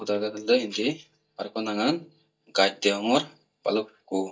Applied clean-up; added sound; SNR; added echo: neural mask model DeepFilterNet 3.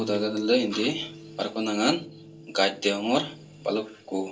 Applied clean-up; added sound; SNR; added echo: none; Guitar; 17 dB; reverberation time 0.2 s.